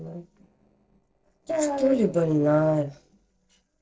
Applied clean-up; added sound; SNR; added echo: neural separator model SepFormer DNS4.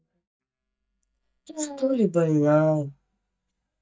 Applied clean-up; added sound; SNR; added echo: neural mask model DeepFilterNet 3.